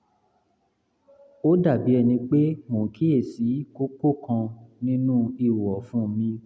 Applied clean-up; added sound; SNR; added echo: none; none; none; none.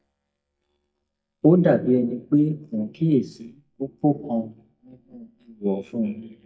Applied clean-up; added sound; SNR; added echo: neural mask model DeepFilterNet 3.